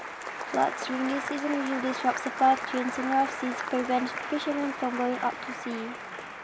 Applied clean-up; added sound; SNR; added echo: none; Applause; 6 dB; none.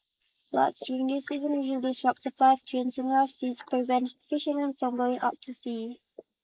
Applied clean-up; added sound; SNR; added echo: neural mask model Resemble Enhance denoiser.